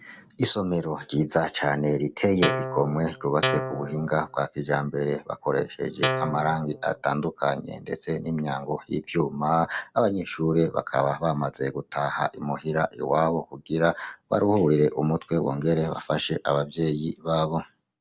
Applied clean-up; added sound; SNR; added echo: none; Guitar; 4 dB; none.